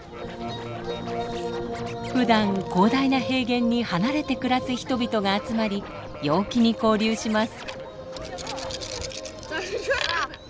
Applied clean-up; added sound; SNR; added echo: none; Scratching (performance technique); 16 dB; none.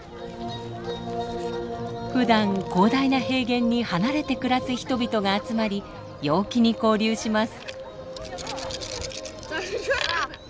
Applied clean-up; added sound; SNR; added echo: none; none; none; none.